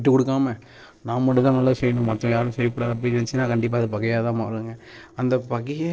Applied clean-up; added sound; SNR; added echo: neural separator model SepFormer DNS4.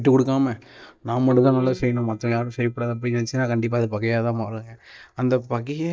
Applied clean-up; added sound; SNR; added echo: neural mask model DeepFilterNet 3.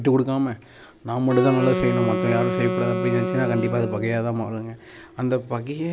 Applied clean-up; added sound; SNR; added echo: none; Wind instrument, woodwind instrument; 3 dB; none.